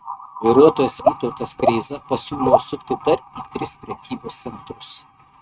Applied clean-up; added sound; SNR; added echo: neural mask model RNNoise.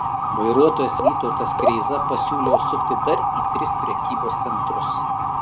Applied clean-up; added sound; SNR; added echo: none; Raindrop / Drip + Motor vehicle (road) / Siren; -4 dB; none.